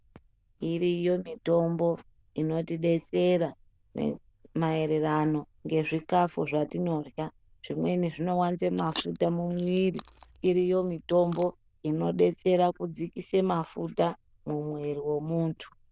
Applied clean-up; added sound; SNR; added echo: neural diffusion model UNIVERSE++.